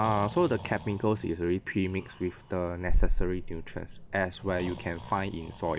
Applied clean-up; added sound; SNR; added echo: none; Breathing; 2 dB; none.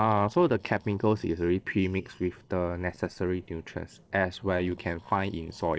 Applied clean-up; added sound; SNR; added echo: neural separator model SepFormer DNS4.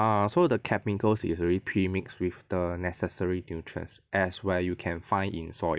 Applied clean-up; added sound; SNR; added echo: none; none; none; none.